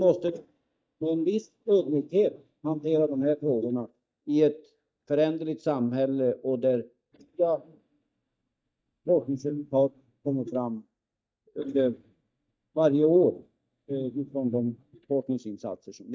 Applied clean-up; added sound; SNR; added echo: neural mask model DeepFilterNet 3.